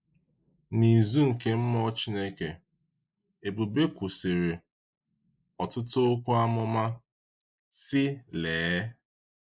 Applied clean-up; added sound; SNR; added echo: neural mask model Resemble Enhance denoiser.